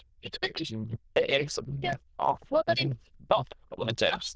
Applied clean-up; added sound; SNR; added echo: neural diffusion model UNIVERSE++.